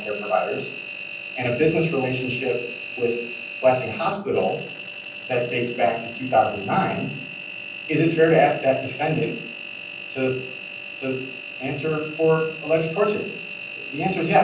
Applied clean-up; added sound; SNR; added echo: none; Engine; 11 dB; reverberation time 0.6 s.